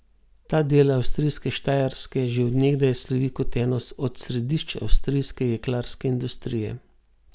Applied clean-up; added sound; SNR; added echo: none; none; none; none.